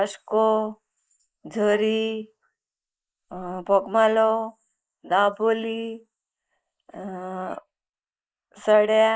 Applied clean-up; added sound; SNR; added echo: neural mask model Resemble Enhance denoiser.